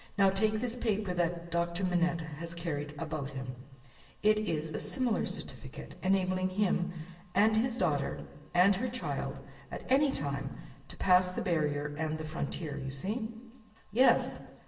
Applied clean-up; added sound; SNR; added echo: none; none; none; reverberation time 1.0 s.